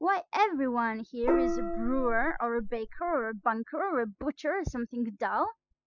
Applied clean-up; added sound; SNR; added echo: classical method spectral subtraction.